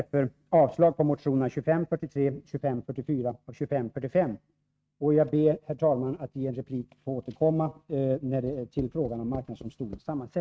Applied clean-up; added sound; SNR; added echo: neural mask model RNNoise.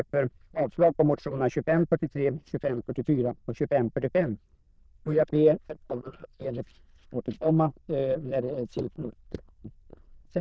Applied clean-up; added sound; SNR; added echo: neural diffusion model UNIVERSE++.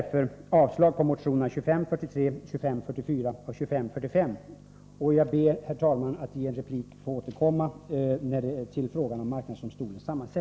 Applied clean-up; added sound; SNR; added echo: none; none; none; none.